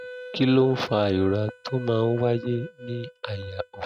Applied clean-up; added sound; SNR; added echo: neural mask model RNNoise.